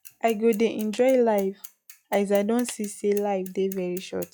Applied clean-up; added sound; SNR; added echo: classical method log-MMSE.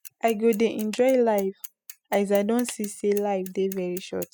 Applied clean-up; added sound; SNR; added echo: classical method spectral subtraction.